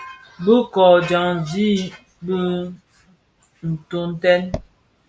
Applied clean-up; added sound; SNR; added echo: none; none; none; none.